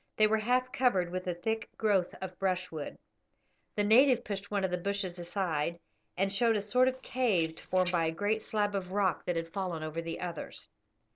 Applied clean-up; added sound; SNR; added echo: neural separator model SepFormer DNS4.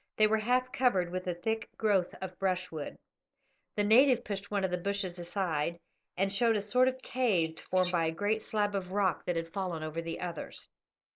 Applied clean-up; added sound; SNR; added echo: neural mask model Resemble Enhance denoiser.